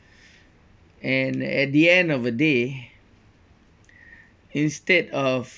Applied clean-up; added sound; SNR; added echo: none; none; none; none.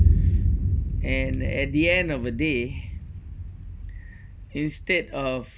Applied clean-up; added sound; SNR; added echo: none; Boom; -3 dB; none.